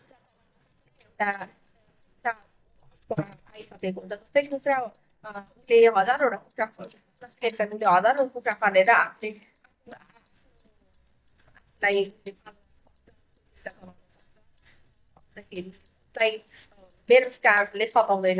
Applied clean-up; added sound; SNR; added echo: neural mask model DeepFilterNet 3.